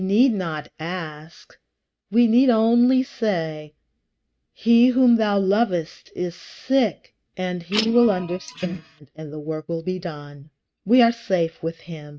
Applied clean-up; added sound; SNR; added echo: neural mask model RNNoise.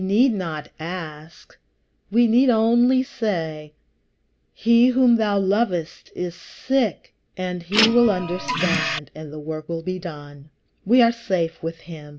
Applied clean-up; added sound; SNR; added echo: none; Printer; 1 dB; none.